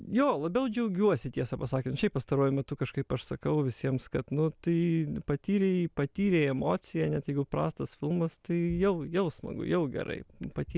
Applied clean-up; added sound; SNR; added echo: none; none; none; none.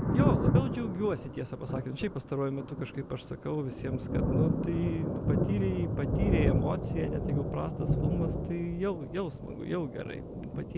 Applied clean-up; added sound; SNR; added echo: none; Thunder; -3 dB; none.